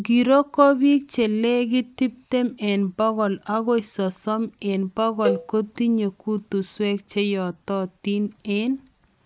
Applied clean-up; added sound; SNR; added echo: none; Cowbell; 9 dB; none.